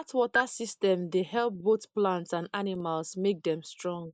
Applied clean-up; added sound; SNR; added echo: neural mask model Resemble Enhance denoiser.